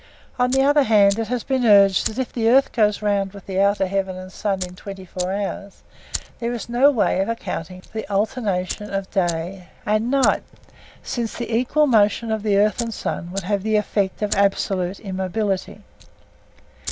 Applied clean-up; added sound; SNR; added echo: none; Fire; 17 dB; none.